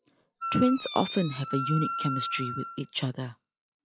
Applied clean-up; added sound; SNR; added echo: classical method log-MMSE.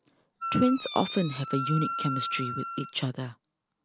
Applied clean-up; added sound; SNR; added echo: none; Wind instrument, woodwind instrument; 5 dB; none.